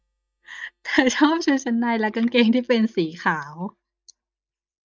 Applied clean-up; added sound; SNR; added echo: neural mask model DeepFilterNet 3.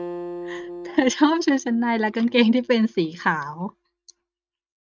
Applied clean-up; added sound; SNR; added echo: neural mask model RNNoise.